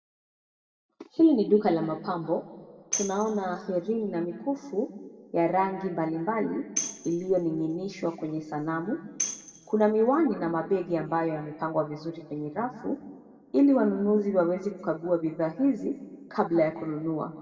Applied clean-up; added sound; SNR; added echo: none; Tambourine; 10 dB; reverberation time 1.5 s.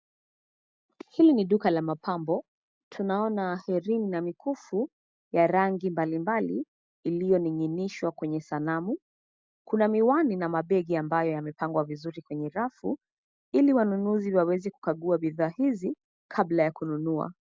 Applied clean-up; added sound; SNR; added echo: none; none; none; none.